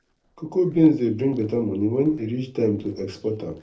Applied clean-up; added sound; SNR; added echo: neural separator model SepFormer DNS4.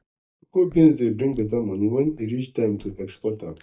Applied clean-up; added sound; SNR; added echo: neural mask model DeepFilterNet 3.